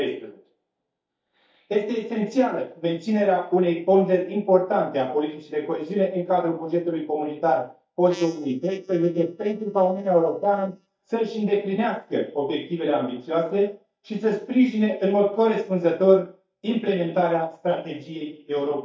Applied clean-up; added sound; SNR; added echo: neural mask model DeepFilterNet 3.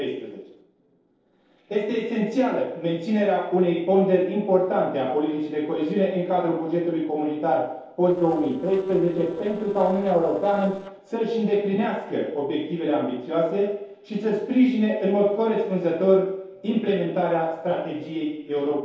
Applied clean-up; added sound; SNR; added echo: neural separator model SepFormer DNS4.